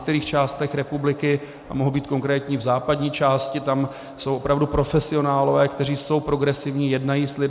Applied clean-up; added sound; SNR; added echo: none; none; none; none.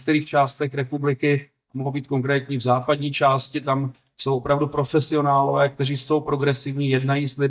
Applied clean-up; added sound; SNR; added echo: neural mask model DeepFilterNet 3.